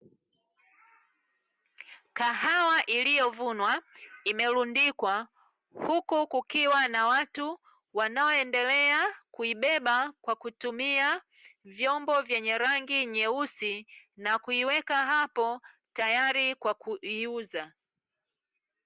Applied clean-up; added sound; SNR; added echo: none; none; none; none.